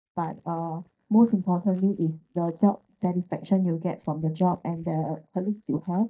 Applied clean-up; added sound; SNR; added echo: neural mask model DeepFilterNet 3.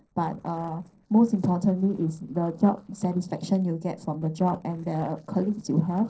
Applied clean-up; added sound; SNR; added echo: neural separator model SepFormer DNS4.